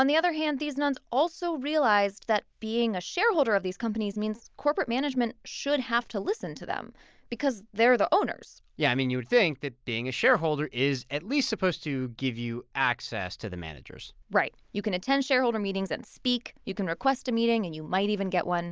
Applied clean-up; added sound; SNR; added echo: none; none; none; none.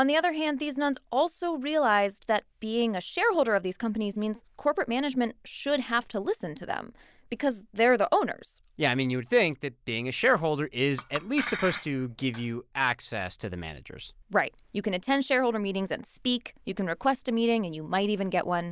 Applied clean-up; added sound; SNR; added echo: none; Chink, clink; 12 dB; none.